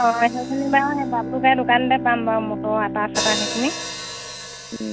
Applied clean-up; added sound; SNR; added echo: none; Hi-hat + Bowed string instrument; 6 dB; none.